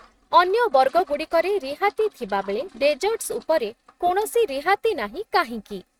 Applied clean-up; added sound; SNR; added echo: neural mask model RNNoise.